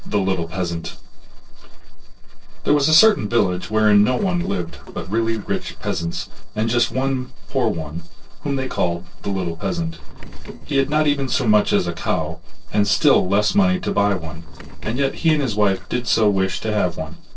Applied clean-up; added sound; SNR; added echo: neural separator model SepFormer DNS4.